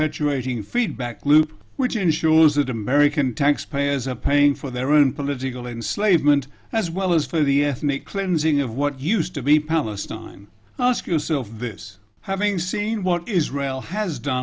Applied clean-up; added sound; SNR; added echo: none; none; none; none.